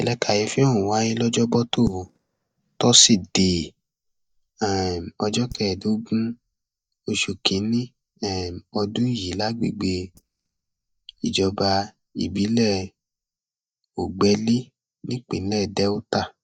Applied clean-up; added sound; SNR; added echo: neural mask model DeepFilterNet 3.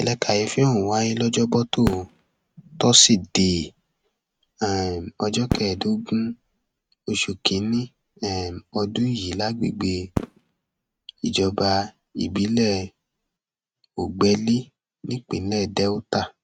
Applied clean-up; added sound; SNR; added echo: neural mask model RNNoise.